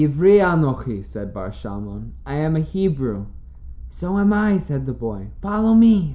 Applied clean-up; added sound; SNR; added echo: none; none; none; none.